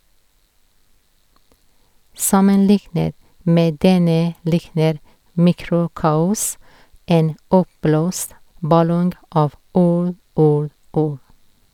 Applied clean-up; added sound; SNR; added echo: none; none; none; none.